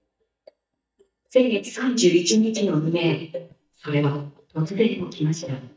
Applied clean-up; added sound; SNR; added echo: neural mask model DeepFilterNet 3.